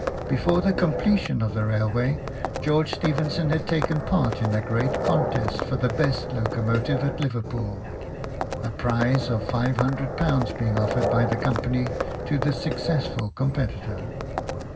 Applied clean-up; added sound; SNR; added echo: none; Livestock, farm animals, working animals; 4 dB; reverberation time 0.4 s.